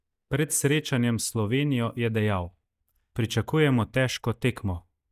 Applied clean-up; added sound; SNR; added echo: neural mask model DeepFilterNet 3.